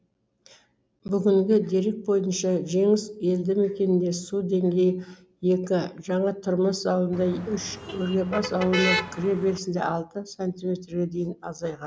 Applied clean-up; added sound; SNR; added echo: none; Motor vehicle (road); 6 dB; none.